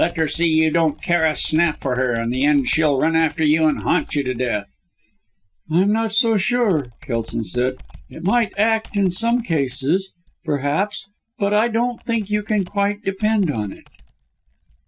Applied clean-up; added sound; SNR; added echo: neural mask model DeepFilterNet 3.